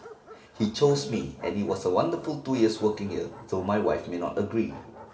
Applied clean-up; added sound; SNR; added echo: none; Bark; 20 dB; reverberation time 2.1 s.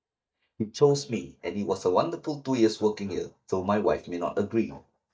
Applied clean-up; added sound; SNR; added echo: neural mask model DeepFilterNet 3.